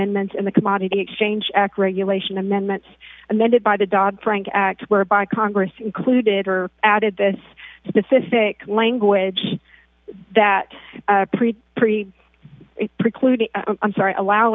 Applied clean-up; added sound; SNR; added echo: none; none; none; none.